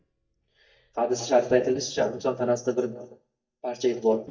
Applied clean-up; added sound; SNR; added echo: neural mask model DeepFilterNet 3.